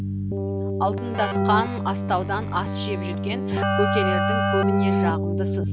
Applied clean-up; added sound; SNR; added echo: none; Keyboard (musical); -4 dB; none.